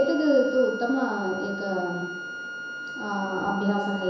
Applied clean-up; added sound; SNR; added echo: none; Wind instrument, woodwind instrument; 9 dB; reverberation time 1.0 s.